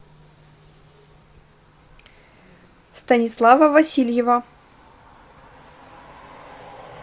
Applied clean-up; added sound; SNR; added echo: none; none; none; none.